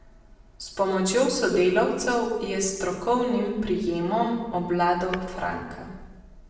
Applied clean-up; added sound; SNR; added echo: none; Tap / Hammer; 18 dB; reverberation time 1.1 s.